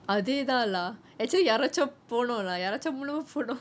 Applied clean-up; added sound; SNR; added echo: none; none; none; none.